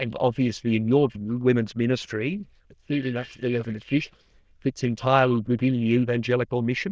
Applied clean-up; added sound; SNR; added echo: neural diffusion model UNIVERSE++.